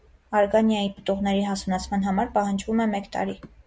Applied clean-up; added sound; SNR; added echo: none; none; none; none.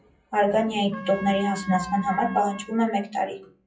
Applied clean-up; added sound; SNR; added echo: classical method WPE with log-MMSE.